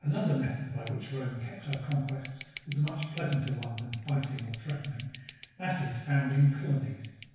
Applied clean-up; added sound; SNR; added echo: none; Scissors; 5 dB; reverberation time 1.1 s.